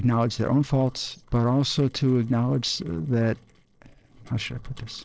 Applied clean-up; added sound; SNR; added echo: neural separator model SepFormer DNS4.